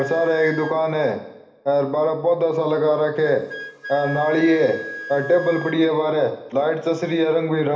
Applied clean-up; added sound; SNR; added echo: none; Wind instrument, woodwind instrument; 16 dB; reverberation time 1.0 s.